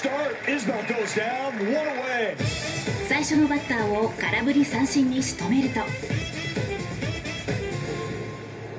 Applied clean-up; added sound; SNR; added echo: none; none; none; reverberation time 0.3 s.